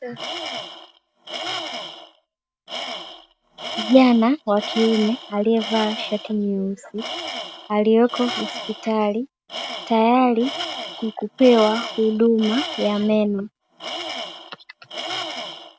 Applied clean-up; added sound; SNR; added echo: none; Tools; 10 dB; none.